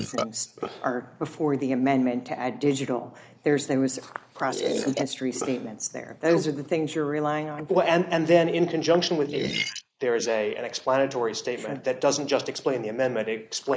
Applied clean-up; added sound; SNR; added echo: neural mask model Resemble Enhance denoiser.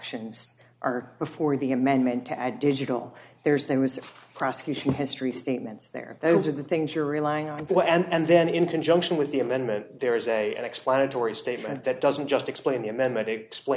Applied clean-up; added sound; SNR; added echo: none; none; none; none.